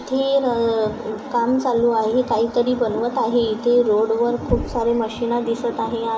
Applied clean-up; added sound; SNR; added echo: none; Knock; 17 dB; reverberation time 1.5 s.